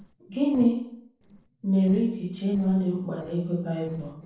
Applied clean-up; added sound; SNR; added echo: neural separator model SepFormer DNS4.